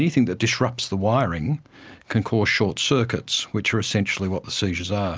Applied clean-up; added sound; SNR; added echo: none; none; none; none.